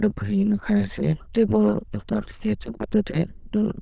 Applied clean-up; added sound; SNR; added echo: neural diffusion model UNIVERSE++.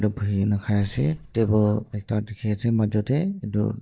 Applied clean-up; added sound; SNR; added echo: neural mask model DeepFilterNet 3.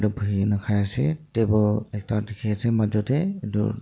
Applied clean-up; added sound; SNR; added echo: none; none; none; none.